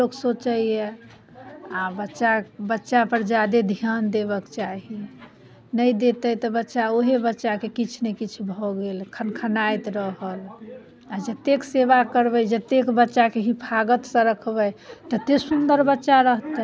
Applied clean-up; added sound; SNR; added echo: none; none; none; none.